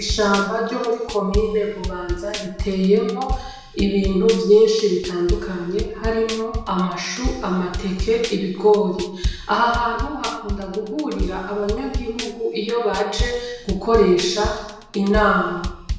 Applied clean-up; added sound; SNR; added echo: none; Drum kit; 8 dB; reverberation time 0.9 s.